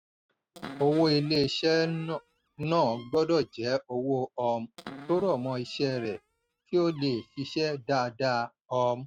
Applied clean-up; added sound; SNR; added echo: neural mask model RNNoise.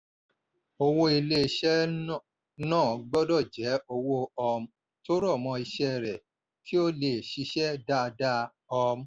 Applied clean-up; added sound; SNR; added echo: none; none; none; none.